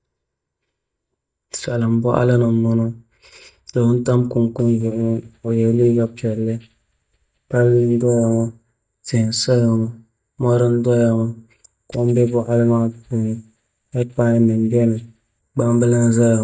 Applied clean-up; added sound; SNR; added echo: neural mask model DeepFilterNet 3.